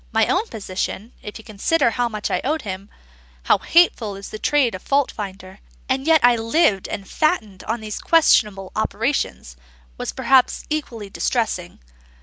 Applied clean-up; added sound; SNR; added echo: none; none; none; none.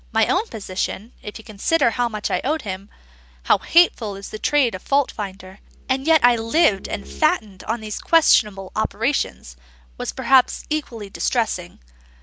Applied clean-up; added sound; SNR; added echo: none; Bowed string instrument; 19 dB; none.